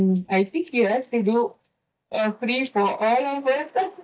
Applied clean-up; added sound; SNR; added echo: neural mask model DeepFilterNet 3.